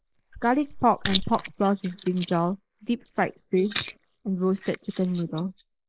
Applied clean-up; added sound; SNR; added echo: neural mask model Resemble Enhance denoiser.